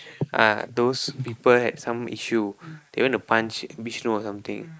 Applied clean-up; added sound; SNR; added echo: neural mask model Resemble Enhance denoiser.